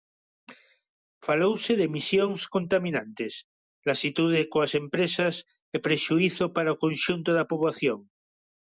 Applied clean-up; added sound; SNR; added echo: none; none; none; none.